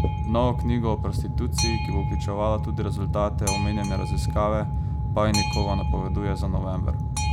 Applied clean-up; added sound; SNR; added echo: none; Boat, Water vehicle; -3 dB; none.